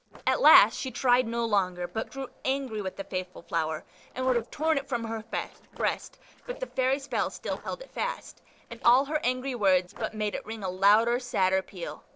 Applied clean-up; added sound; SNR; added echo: neural separator model SepFormer DNS4.